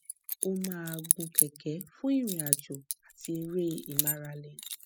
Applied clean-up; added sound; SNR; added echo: classical method spectral subtraction.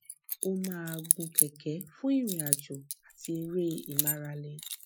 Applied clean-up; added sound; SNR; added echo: classical method Wiener filter.